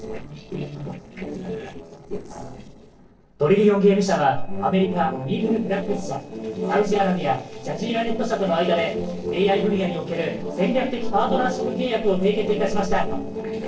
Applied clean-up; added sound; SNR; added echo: neural separator model SepFormer DNS4.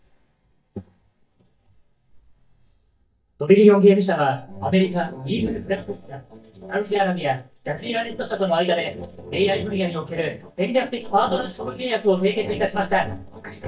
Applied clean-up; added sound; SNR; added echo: neural mask model DeepFilterNet 3.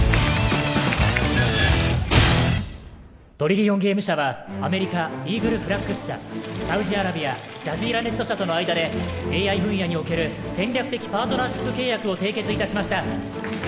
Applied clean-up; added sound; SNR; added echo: none; none; none; none.